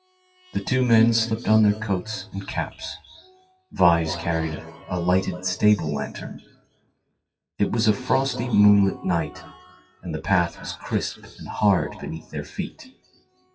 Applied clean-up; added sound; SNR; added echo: classical method WPE with log-MMSE.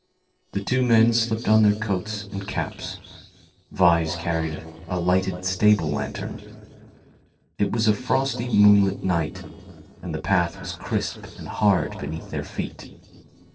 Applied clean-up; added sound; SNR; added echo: neural separator model SepFormer DNS4.